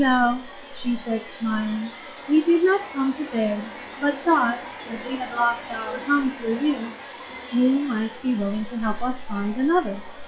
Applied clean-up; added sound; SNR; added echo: classical method log-MMSE.